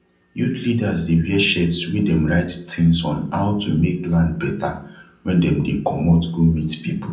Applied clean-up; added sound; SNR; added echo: none; none; none; reverberation time 0.6 s.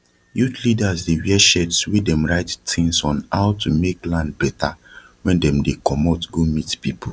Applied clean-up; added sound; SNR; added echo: none; none; none; none.